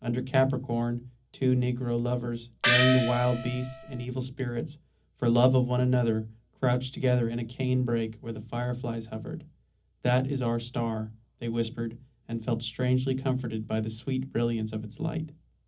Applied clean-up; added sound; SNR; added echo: none; Gong; 0 dB; reverberation time 0.4 s.